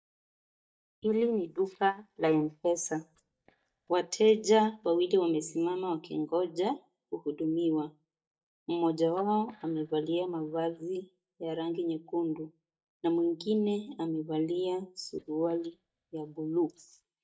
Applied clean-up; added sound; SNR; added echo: neural mask model DeepFilterNet 3.